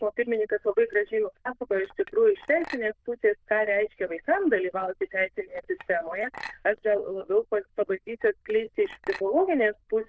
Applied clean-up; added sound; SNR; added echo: neural diffusion model UNIVERSE++.